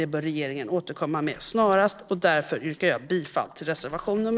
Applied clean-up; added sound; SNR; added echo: neural separator model SepFormer DNS4.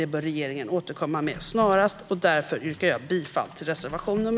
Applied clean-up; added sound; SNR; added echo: none; Printer; 20 dB; none.